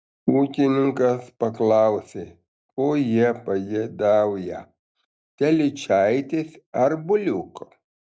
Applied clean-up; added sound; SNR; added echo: none; none; none; none.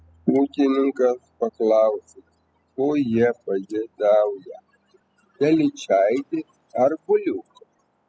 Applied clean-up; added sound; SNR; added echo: classical method spectral subtraction.